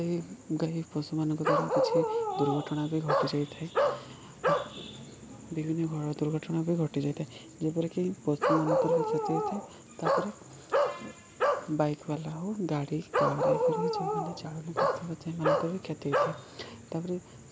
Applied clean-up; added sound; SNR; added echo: none; Bark; -3 dB; none.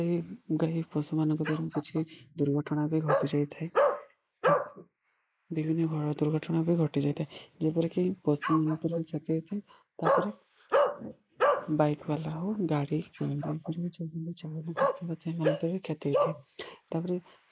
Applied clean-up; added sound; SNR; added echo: neural mask model Resemble Enhance denoiser.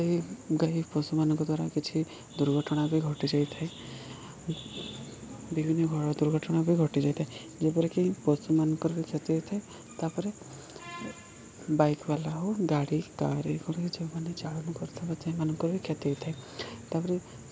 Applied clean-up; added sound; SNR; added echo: none; none; none; none.